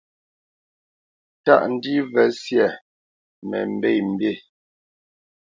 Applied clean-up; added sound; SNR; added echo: none; none; none; none.